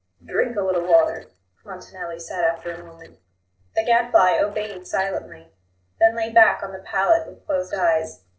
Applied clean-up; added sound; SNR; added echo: neural separator model SepFormer DNS4.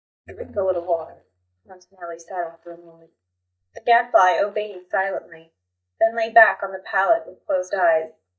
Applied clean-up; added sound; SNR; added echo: neural mask model DeepFilterNet 3.